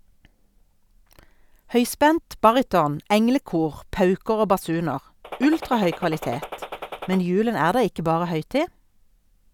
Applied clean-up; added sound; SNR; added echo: none; Gunshot, gunfire; 12 dB; none.